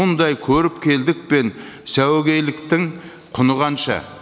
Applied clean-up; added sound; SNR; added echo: none; none; none; none.